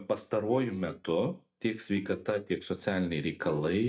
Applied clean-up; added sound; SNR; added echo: neural mask model DeepFilterNet 3.